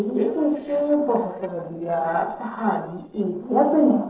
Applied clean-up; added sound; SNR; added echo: neural separator model SepFormer DNS4.